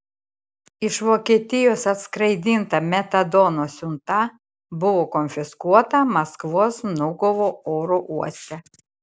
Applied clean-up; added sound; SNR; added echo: none; none; none; none.